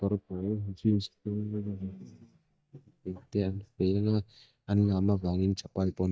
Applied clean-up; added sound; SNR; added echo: neural mask model DeepFilterNet 3.